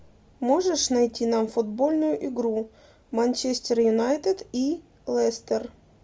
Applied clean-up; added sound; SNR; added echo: none; none; none; none.